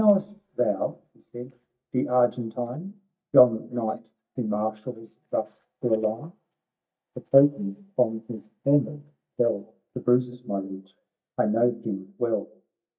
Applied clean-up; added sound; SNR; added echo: neural mask model DeepFilterNet 3.